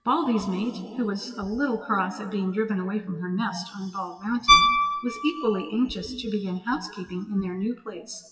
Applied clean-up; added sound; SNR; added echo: classical method WPE with log-MMSE.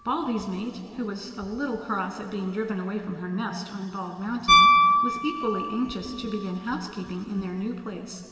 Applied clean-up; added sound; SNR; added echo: none; Piano; -3 dB; reverberation time 2.8 s.